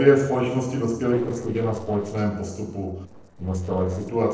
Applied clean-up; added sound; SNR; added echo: neural separator model SepFormer DNS4.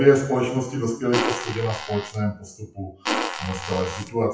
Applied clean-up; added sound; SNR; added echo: classical method WPE with log-MMSE.